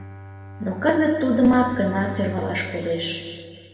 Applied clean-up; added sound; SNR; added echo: none; Bowed string instrument; 14 dB; reverberation time 2.0 s.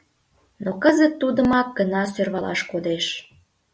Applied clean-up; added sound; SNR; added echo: none; none; none; none.